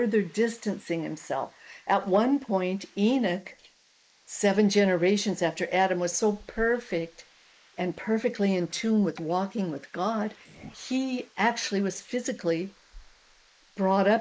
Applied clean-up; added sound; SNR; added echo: neural mask model Resemble Enhance denoiser.